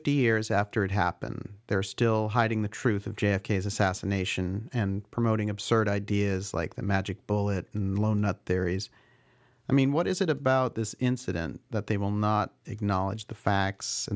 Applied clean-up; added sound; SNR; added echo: none; none; none; none.